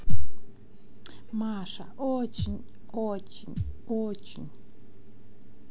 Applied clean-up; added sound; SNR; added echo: none; Thump, thud; 17 dB; none.